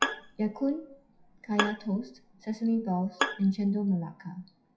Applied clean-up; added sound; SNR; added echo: classical method WPE with log-MMSE.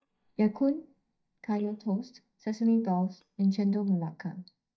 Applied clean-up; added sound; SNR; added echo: neural mask model DeepFilterNet 3.